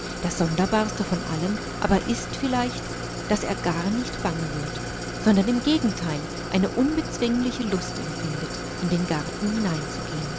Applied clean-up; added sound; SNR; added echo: none; Idling; 6 dB; none.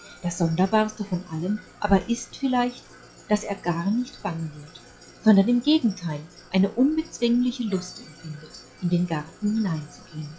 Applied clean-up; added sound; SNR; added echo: classical method log-MMSE.